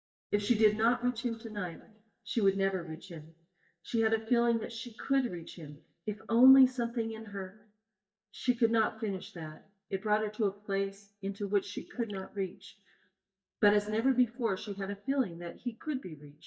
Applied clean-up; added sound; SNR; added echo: neural mask model DeepFilterNet 3.